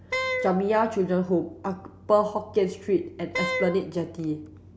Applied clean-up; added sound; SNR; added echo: none; Wind instrument, woodwind instrument; 5 dB; none.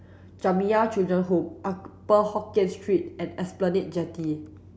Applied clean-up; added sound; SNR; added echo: none; none; none; none.